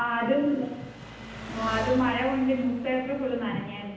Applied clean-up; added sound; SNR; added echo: none; Engine; 13 dB; reverberation time 0.9 s.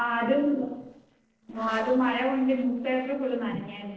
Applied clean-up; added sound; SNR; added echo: neural separator model SepFormer DNS4.